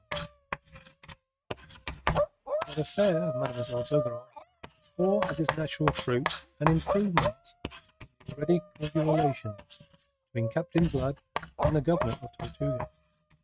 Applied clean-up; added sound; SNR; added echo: neural mask model RNNoise.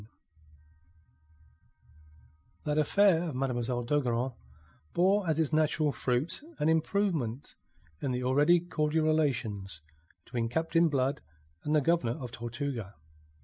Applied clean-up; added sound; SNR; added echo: none; none; none; none.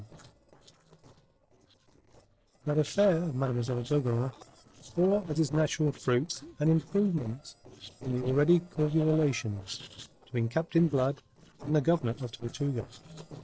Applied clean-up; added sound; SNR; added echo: neural separator model SepFormer DNS4.